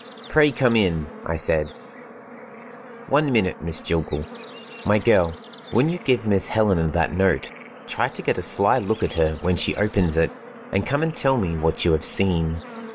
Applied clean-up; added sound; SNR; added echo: none; Bird / Insect / Frog; 16 dB; none.